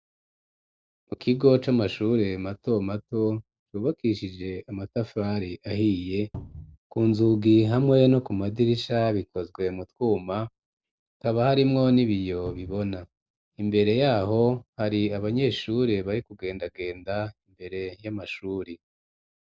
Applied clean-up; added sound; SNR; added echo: neural separator model SepFormer DNS4.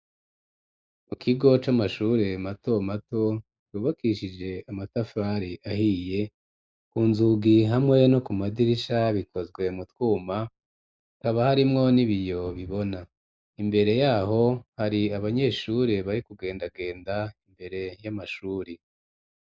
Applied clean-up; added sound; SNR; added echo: neural mask model Resemble Enhance denoiser.